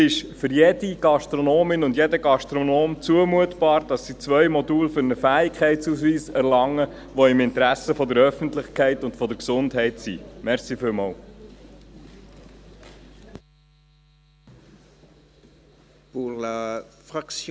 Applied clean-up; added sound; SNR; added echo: none; none; none; none.